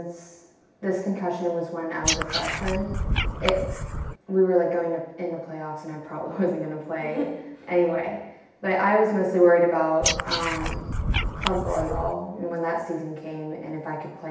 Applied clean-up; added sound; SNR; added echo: none; Frog; 1 dB; reverberation time 0.9 s.